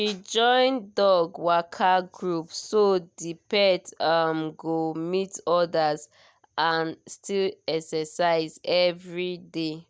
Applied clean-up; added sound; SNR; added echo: none; none; none; none.